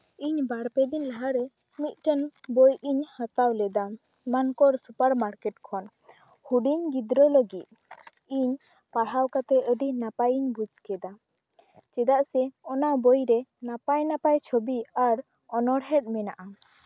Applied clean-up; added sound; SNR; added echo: none; none; none; none.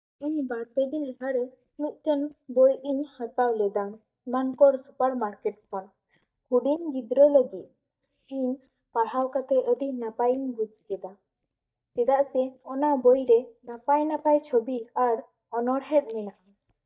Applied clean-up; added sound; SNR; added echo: neural mask model DeepFilterNet 3.